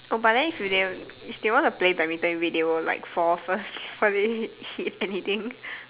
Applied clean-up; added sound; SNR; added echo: none; none; none; none.